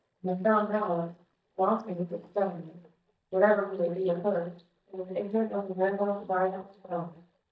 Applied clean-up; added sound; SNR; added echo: neural mask model DeepFilterNet 3.